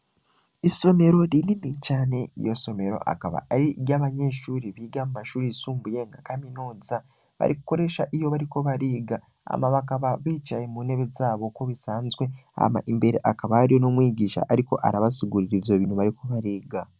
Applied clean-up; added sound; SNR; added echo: none; none; none; none.